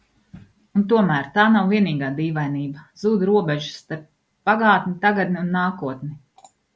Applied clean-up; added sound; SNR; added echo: none; none; none; none.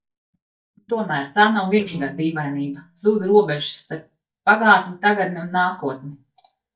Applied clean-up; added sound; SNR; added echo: neural mask model DeepFilterNet 3.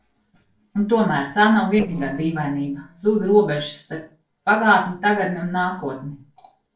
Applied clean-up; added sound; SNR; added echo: neural separator model SepFormer DNS4.